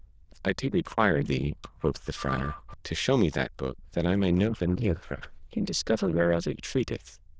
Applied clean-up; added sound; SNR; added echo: neural diffusion model UNIVERSE++.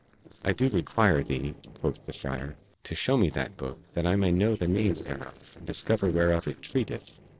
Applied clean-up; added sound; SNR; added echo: neural separator model SepFormer DNS4.